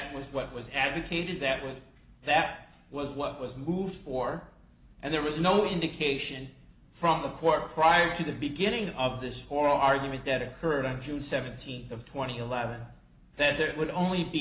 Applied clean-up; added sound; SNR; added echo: none; none; none; none.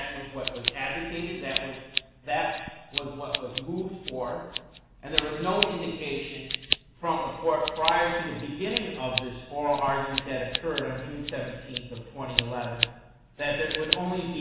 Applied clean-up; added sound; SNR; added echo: none; Scissors; 4 dB; reverberation time 1.1 s.